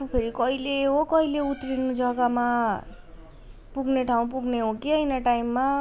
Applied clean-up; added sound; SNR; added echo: none; none; none; none.